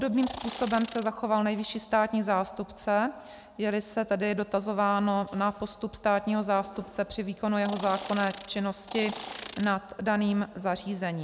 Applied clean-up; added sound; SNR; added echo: none; Insect; 9 dB; none.